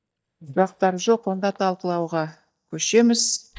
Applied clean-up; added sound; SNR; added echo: neural mask model DeepFilterNet 3.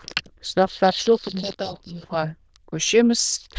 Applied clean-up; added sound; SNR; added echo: neural diffusion model UNIVERSE++.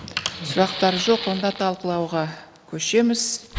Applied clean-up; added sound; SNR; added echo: none; Fire; 10 dB; none.